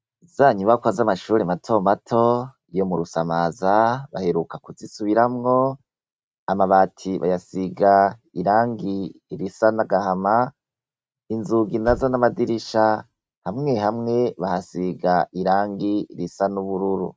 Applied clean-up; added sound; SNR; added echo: neural mask model RNNoise.